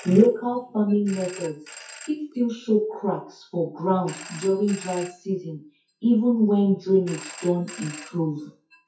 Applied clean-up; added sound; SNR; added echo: classical method WPE with log-MMSE.